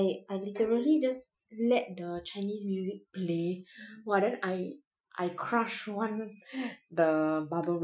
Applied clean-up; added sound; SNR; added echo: classical method Wiener filter.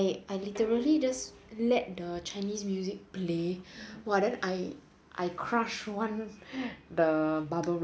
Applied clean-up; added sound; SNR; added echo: none; Dishes, pots, and pans; 19 dB; none.